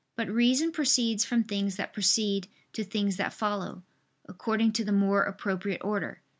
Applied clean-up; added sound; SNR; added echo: none; none; none; none.